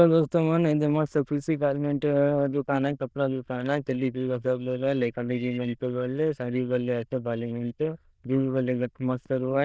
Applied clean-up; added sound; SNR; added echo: neural diffusion model UNIVERSE++.